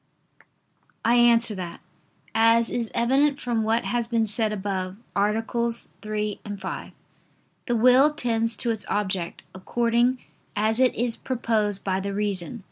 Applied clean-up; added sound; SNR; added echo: none; none; none; none.